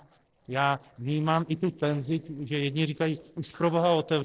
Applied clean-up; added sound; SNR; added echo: neural separator model SepFormer DNS4.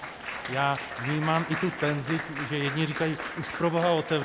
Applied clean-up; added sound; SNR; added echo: none; Applause; 7 dB; none.